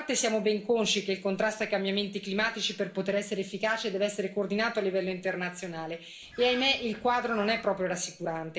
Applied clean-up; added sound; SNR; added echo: none; Bird; 17 dB; reverberation time 0.4 s.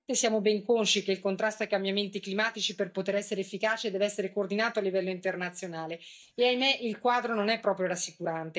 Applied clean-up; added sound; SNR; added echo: neural mask model DeepFilterNet 3.